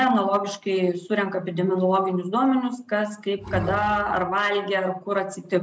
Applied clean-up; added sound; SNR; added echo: none; Bowed string instrument; 9 dB; none.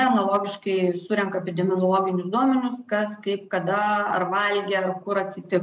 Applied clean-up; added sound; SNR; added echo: none; none; none; none.